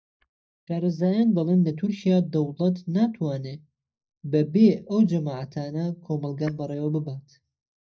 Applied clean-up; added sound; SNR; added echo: neural mask model DeepFilterNet 3.